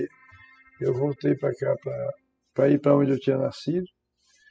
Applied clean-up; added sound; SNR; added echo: classical method spectral subtraction.